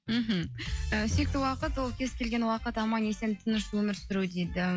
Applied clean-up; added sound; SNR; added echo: classical method log-MMSE.